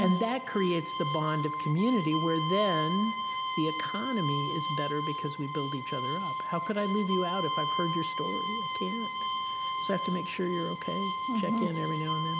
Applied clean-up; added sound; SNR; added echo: none; Bowed string instrument; 2 dB; none.